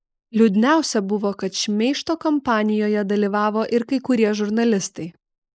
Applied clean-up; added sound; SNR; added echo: neural mask model Resemble Enhance denoiser.